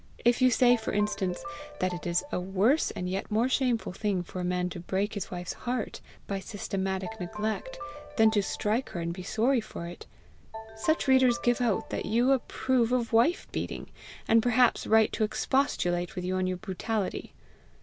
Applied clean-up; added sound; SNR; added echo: none; Ringtone; 14 dB; none.